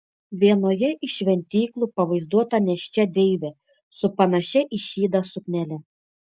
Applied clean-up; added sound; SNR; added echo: none; none; none; none.